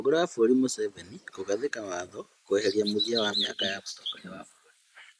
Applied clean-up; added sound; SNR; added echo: neural mask model Resemble Enhance denoiser.